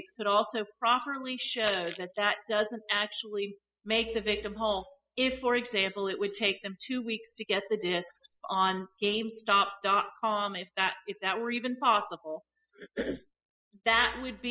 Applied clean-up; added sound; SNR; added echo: classical method spectral subtraction.